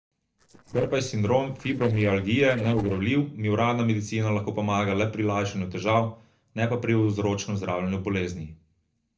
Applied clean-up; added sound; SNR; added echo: neural separator model SepFormer DNS4.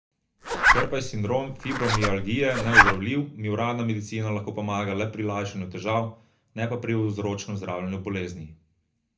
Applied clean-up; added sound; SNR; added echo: none; Zipper (clothing); -5 dB; reverberation time 0.3 s.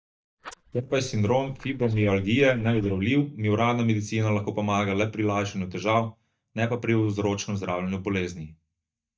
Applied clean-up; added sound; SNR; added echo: neural mask model DeepFilterNet 3.